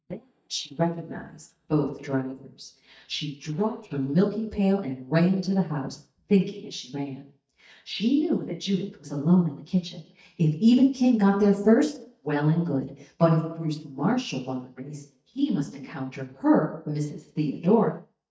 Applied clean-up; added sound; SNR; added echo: neural mask model DeepFilterNet 3.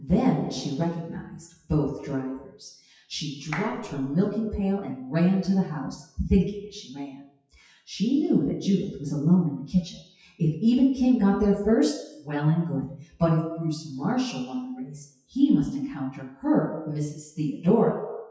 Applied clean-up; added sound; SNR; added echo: classical method WPE with log-MMSE.